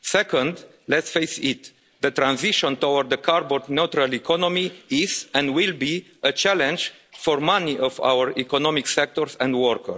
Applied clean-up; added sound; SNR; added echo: none; none; none; none.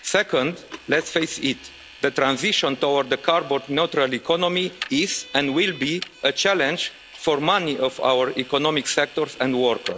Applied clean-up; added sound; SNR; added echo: none; Vehicle; 19 dB; none.